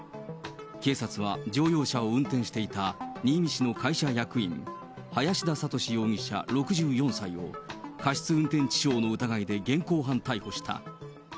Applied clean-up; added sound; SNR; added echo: none; none; none; none.